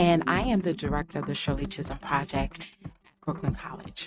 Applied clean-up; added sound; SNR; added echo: neural mask model RNNoise.